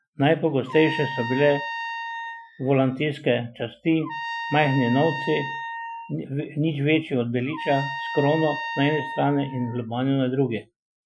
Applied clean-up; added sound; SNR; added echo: classical method Wiener filter.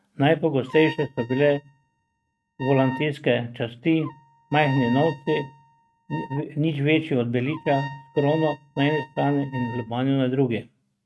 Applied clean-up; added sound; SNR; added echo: neural mask model RNNoise.